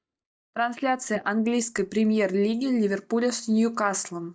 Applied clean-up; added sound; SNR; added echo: neural mask model DeepFilterNet 3.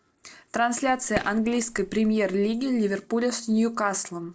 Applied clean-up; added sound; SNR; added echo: neural separator model SepFormer DNS4.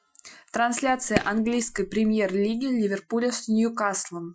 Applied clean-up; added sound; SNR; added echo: classical method Wiener filter.